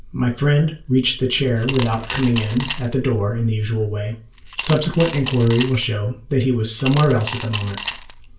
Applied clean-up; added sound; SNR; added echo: none; Coin (dropping) / Glass; 7 dB; reverberation time 0.3 s.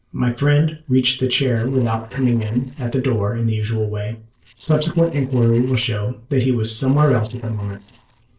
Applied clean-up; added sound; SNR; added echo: neural separator model SepFormer DNS4.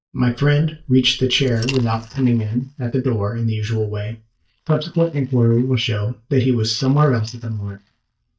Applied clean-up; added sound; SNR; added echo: neural mask model DeepFilterNet 3.